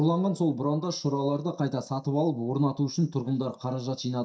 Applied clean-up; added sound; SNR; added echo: neural mask model DeepFilterNet 3.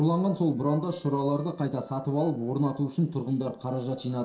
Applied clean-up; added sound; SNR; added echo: neural separator model SepFormer DNS4.